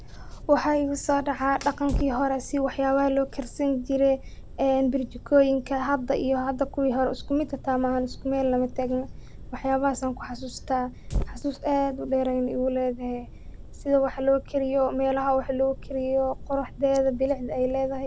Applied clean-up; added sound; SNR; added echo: none; Fire; 12 dB; none.